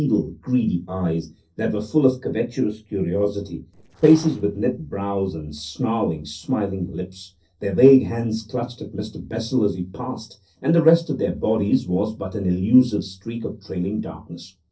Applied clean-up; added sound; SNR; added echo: neural separator model SepFormer DNS4.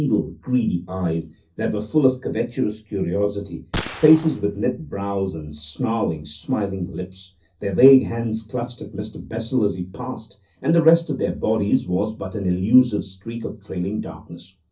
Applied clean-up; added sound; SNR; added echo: none; Gunshot, gunfire; 10 dB; reverberation time 0.3 s.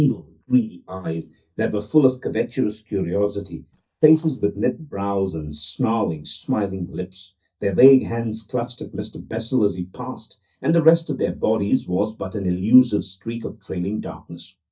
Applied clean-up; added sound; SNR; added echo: neural mask model DeepFilterNet 3.